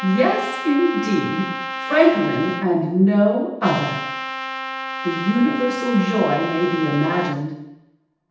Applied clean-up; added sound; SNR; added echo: none; Trumpet; 8 dB; reverberation time 0.9 s.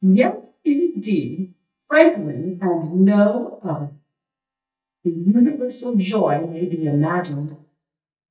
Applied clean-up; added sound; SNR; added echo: neural mask model DeepFilterNet 3.